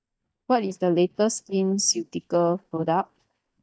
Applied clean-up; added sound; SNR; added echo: neural mask model DeepFilterNet 3.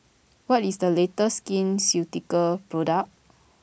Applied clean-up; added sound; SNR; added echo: none; none; none; none.